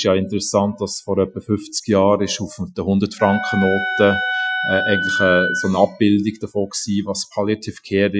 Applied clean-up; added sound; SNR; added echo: classical method Wiener filter.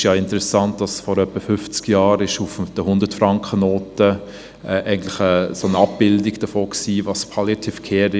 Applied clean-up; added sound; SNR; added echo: none; none; none; none.